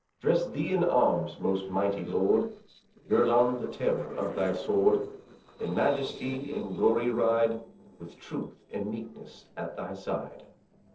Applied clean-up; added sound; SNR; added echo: neural separator model SepFormer DNS4.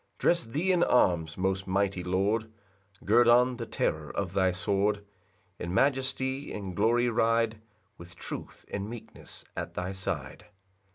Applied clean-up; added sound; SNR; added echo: none; none; none; none.